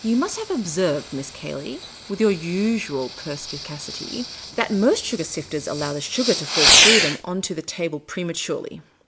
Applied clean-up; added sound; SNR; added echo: none; Fireworks; 0 dB; none.